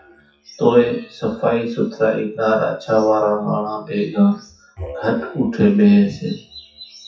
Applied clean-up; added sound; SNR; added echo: classical method WPE with log-MMSE.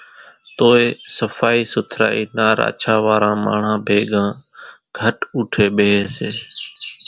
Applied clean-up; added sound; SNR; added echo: none; none; none; none.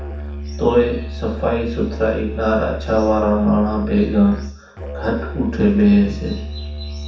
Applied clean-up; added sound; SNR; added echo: none; Musical instrument; 9 dB; reverberation time 0.7 s.